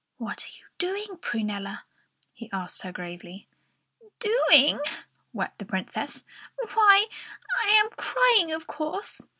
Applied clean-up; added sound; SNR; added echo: none; none; none; none.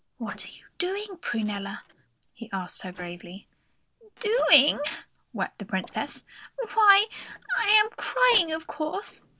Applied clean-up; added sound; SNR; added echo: neural separator model SepFormer DNS4.